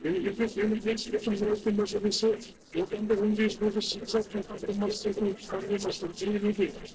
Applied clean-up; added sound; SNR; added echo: neural separator model SepFormer DNS4.